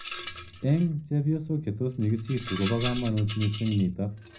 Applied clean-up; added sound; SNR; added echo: none; Rattle; 13 dB; reverberation time 0.4 s.